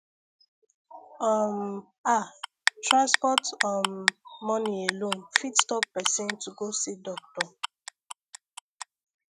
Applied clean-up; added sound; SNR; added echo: neural mask model RNNoise.